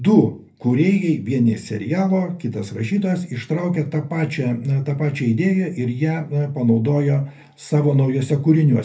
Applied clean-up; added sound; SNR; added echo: none; none; none; reverberation time 0.3 s.